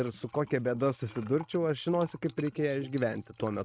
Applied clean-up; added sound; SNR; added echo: neural mask model RNNoise.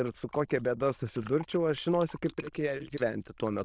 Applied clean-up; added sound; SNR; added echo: neural diffusion model UNIVERSE++.